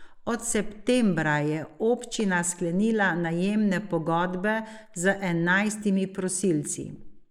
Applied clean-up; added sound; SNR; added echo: neural mask model Resemble Enhance denoiser.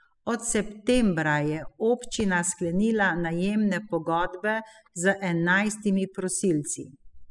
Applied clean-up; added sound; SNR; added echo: classical method spectral subtraction.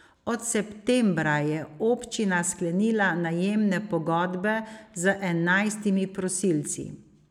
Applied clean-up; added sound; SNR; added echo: none; none; none; none.